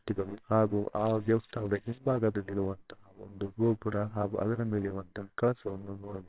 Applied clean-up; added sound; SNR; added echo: neural separator model SepFormer WHAMR!.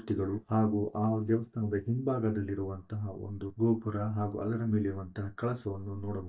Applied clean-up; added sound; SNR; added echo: neural mask model DeepFilterNet 3.